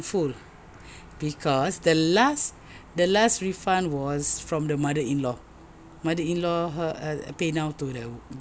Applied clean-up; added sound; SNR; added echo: none; none; none; none.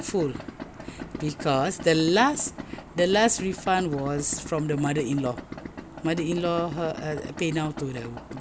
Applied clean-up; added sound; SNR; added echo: none; Idling; 13 dB; none.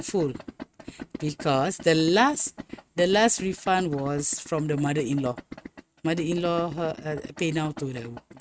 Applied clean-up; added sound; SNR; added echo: neural mask model RNNoise.